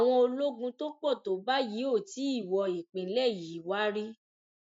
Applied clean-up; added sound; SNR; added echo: none; none; none; none.